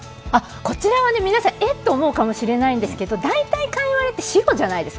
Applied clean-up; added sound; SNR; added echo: none; none; none; none.